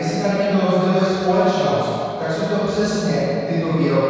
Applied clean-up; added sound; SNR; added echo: none; none; none; reverberation time 2.2 s.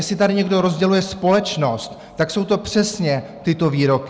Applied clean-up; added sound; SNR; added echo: none; none; none; none.